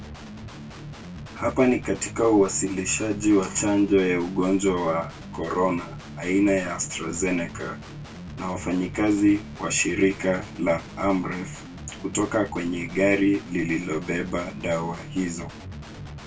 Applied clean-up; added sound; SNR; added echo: none; Guitar; 13 dB; reverberation time 0.2 s.